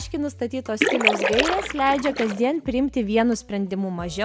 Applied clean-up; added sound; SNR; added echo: none; Splash, splatter; 1 dB; none.